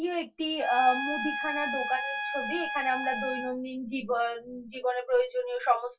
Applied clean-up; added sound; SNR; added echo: none; Trumpet; 4 dB; reverberation time 0.1 s.